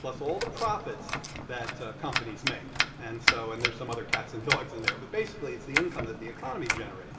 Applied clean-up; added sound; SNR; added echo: none; Domestic sounds, home sounds; -2 dB; reverberation time 2.0 s.